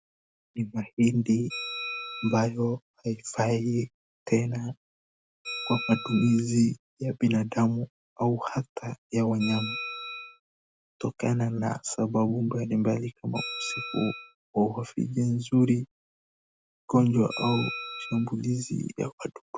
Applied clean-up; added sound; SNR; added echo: none; Bell; 14 dB; none.